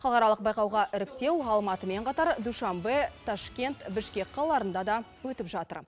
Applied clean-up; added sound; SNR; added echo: none; none; none; none.